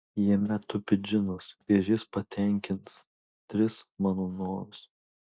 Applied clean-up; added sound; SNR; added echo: neural mask model DeepFilterNet 3.